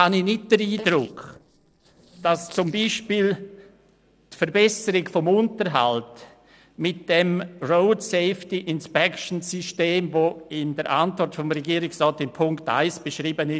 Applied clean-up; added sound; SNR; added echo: neural separator model SepFormer DNS4.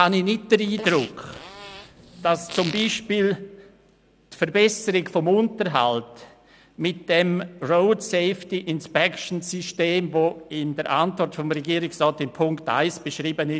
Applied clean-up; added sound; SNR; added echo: none; Fart; 15 dB; none.